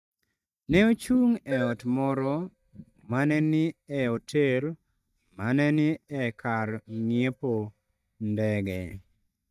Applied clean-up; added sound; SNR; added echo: neural mask model DeepFilterNet 3.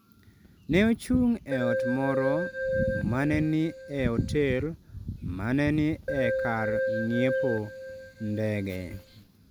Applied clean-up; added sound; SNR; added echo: none; Keyboard (musical); 3 dB; none.